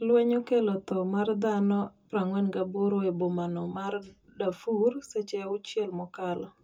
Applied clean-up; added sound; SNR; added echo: none; none; none; reverberation time 0.2 s.